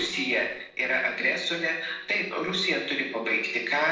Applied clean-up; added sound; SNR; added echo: neural separator model SepFormer DNS4.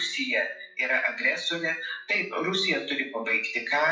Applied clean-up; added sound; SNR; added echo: classical method WPE with log-MMSE.